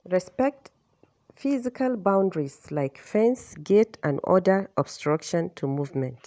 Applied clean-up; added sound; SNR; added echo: none; none; none; none.